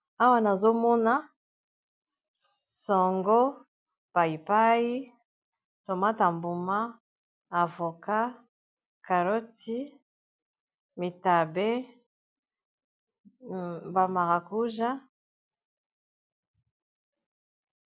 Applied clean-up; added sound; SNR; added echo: none; none; none; none.